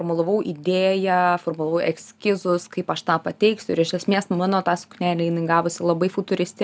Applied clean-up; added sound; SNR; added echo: none; none; none; none.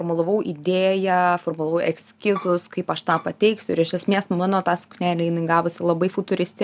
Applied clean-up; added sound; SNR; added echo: none; Bowed string instrument; 14 dB; none.